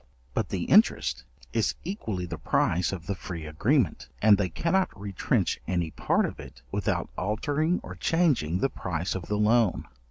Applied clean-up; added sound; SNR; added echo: none; none; none; none.